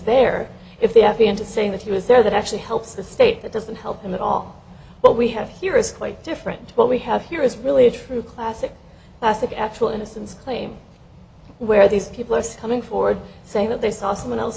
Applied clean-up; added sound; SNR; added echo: none; none; none; none.